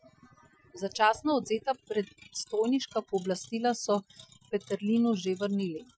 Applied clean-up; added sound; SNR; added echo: classical method Wiener filter.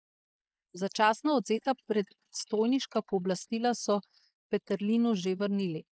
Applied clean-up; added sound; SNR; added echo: neural mask model Resemble Enhance denoiser.